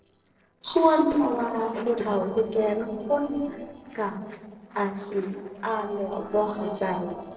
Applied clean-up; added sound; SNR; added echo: neural separator model SepFormer DNS4.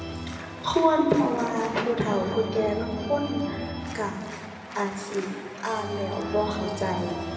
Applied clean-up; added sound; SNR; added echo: none; Organ; 9 dB; reverberation time 2.2 s.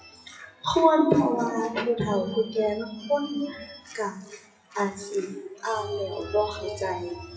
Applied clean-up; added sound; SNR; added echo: classical method WPE with log-MMSE.